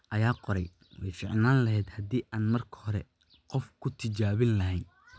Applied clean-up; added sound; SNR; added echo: none; none; none; none.